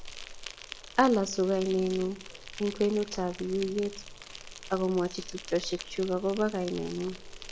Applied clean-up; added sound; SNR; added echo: none; Insect; 13 dB; none.